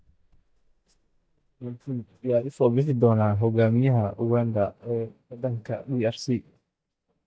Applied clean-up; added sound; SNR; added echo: neural mask model DeepFilterNet 3.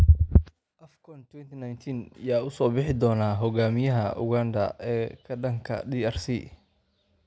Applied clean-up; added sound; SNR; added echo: none; none; none; none.